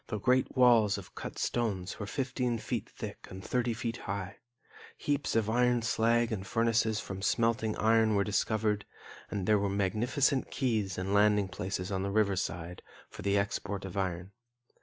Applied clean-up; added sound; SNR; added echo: none; none; none; none.